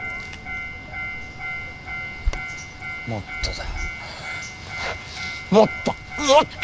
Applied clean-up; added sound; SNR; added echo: none; Bird vocalization, bird call, bird song; 11 dB; none.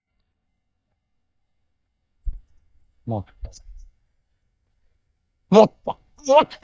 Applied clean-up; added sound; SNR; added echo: neural mask model DeepFilterNet 3.